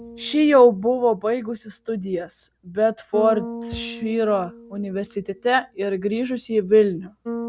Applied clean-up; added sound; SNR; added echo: none; Bass guitar; 15 dB; none.